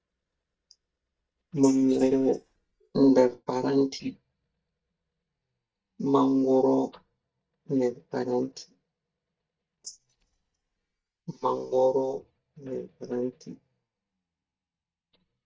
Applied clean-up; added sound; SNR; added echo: neural mask model DeepFilterNet 3.